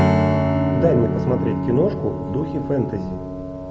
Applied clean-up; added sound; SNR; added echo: none; Strum + Piano; -1 dB; none.